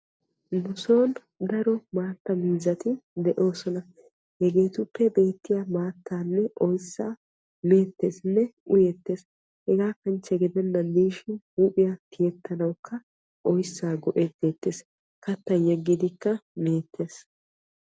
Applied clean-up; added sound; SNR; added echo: none; none; none; none.